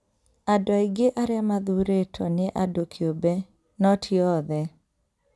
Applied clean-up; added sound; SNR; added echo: none; none; none; none.